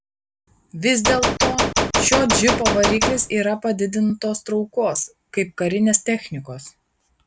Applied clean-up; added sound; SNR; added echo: none; Gunshot, gunfire; -2 dB; none.